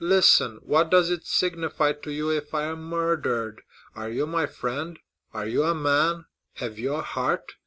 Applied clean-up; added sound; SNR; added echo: none; none; none; none.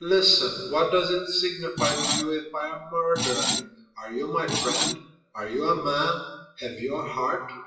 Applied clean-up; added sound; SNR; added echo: classical method WPE with log-MMSE.